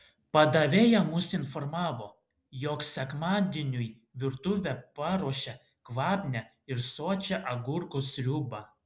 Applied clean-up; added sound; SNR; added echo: none; none; none; none.